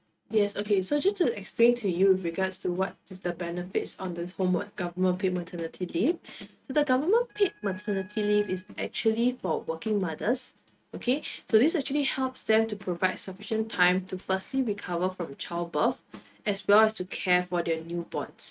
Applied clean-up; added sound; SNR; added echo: neural mask model RNNoise.